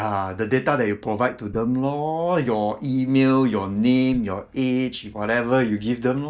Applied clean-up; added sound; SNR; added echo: neural mask model DeepFilterNet 3.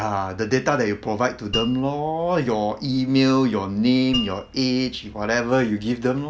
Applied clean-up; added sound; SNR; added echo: none; Mallet percussion; 11 dB; none.